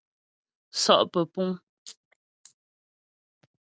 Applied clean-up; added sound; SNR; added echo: none; none; none; none.